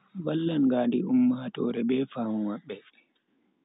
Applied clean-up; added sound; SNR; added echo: none; none; none; none.